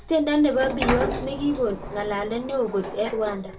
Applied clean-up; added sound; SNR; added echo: none; Sliding door; 7 dB; reverberation time 0.2 s.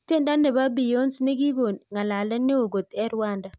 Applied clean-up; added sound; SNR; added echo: none; none; none; none.